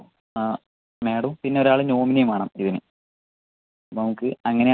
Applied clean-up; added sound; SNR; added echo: none; none; none; none.